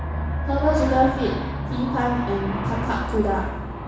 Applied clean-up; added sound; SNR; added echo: none; Aircraft; 2 dB; reverberation time 1.1 s.